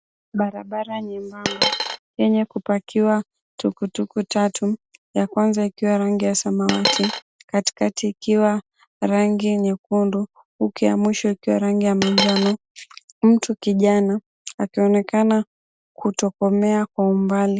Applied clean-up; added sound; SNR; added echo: none; Coin (dropping); 2 dB; none.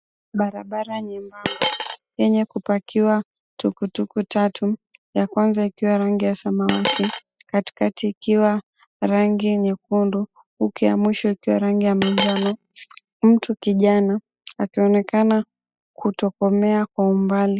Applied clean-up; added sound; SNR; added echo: classical method spectral subtraction.